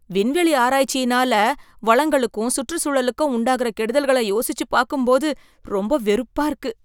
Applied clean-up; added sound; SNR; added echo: none; none; none; none.